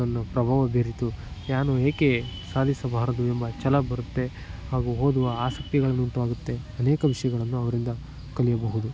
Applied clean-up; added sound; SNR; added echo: none; none; none; none.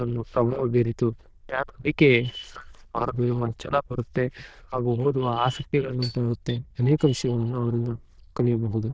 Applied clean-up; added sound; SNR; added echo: neural diffusion model UNIVERSE++.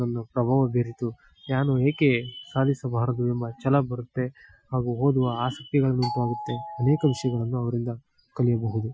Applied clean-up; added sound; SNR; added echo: classical method Wiener filter.